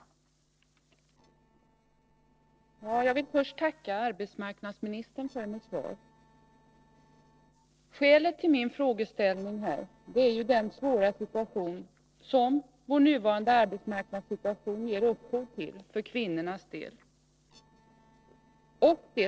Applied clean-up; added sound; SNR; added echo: neural separator model SepFormer DNS4.